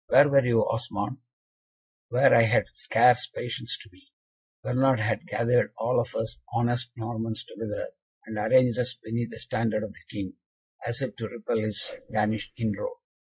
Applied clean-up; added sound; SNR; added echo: neural mask model Resemble Enhance denoiser.